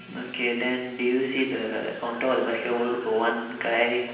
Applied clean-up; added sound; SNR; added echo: none; Accelerating, revving, vroom / Car; 20 dB; reverberation time 0.9 s.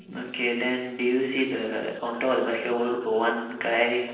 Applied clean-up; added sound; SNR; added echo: neural separator model SepFormer DNS4.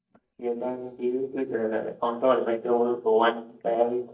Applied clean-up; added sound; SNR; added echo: neural mask model DeepFilterNet 3.